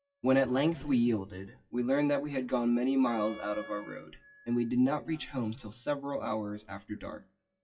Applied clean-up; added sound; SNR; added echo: classical method WPE with log-MMSE.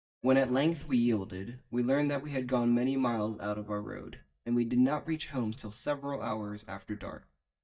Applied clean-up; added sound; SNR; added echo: neural mask model DeepFilterNet 3.